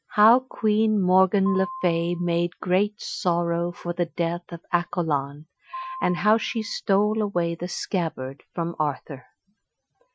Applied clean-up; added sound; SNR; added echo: classical method Wiener filter.